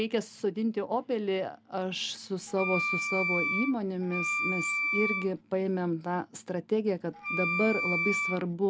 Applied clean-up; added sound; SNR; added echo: none; Wind instrument, woodwind instrument; 0 dB; none.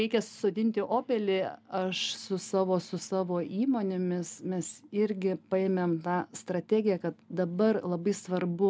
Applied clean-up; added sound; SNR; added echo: none; none; none; none.